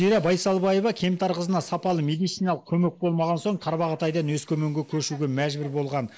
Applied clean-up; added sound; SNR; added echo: neural mask model Resemble Enhance denoiser.